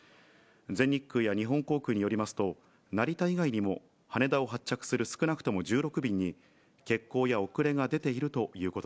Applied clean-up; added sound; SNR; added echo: none; none; none; none.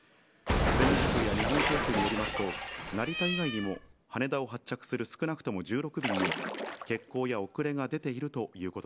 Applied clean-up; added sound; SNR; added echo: none; Splash, splatter + Cat; 0 dB; none.